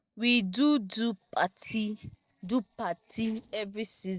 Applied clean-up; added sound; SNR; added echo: neural separator model SepFormer DNS4.